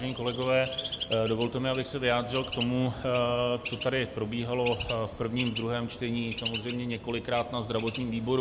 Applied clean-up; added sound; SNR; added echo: none; Bird; 11 dB; none.